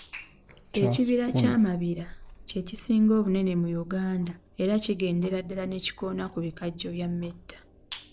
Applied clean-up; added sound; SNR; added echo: none; Clock; 9 dB; none.